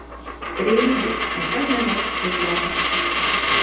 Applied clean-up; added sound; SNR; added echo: none; Coin (dropping); -3 dB; reverberation time 0.8 s.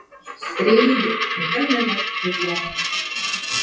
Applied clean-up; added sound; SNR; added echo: classical method WPE with log-MMSE.